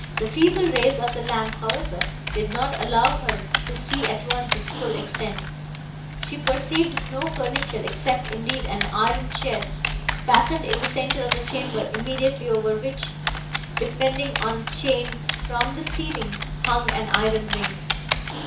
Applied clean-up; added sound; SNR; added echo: none; Typing; 2 dB; reverberation time 0.7 s.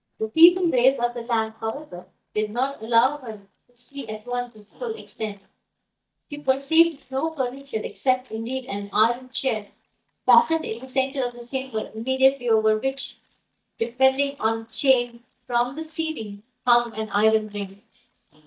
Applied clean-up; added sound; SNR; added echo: neural mask model DeepFilterNet 3.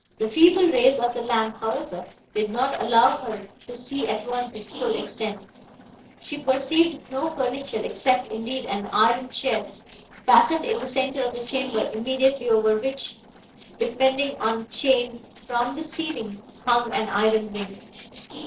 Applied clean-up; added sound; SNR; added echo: neural separator model SepFormer DNS4.